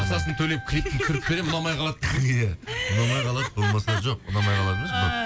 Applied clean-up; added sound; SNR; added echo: none; Trumpet; 14 dB; none.